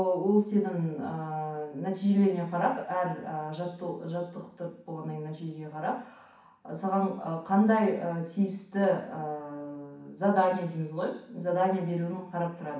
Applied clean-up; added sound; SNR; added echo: none; none; none; reverberation time 0.6 s.